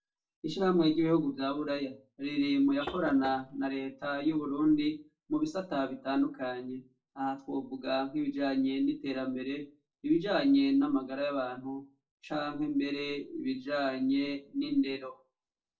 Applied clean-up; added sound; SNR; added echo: neural separator model SepFormer DNS4.